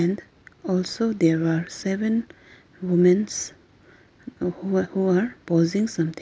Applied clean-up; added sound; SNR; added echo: none; none; none; none.